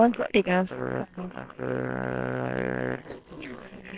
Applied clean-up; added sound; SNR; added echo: neural separator model SepFormer WHAMR!.